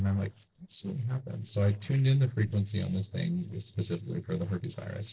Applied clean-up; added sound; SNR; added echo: neural separator model SepFormer DNS4.